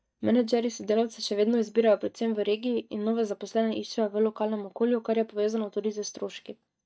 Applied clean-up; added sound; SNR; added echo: neural mask model DeepFilterNet 3.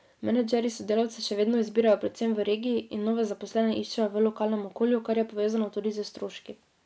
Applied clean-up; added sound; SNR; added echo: none; none; none; none.